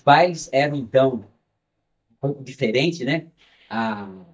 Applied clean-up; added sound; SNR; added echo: neural mask model DeepFilterNet 3.